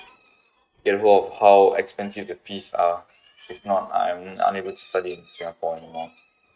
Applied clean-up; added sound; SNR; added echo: neural mask model RNNoise.